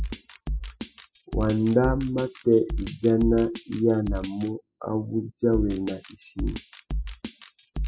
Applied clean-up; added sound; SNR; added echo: classical method spectral subtraction.